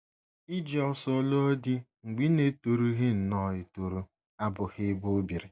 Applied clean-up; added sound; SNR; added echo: none; none; none; none.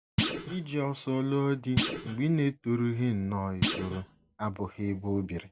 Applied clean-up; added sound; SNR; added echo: none; Thump, thud; 3 dB; none.